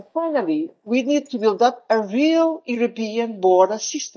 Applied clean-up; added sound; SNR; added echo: neural mask model DeepFilterNet 3.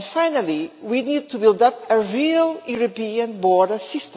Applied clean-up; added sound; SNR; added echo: none; none; none; none.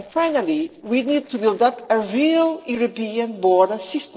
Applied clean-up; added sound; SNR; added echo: neural separator model SepFormer DNS4.